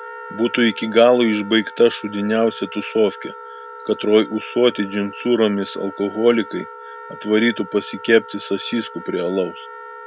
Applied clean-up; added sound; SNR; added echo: none; Wind instrument, woodwind instrument; 16 dB; none.